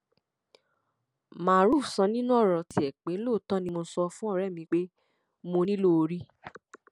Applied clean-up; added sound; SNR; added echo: none; none; none; none.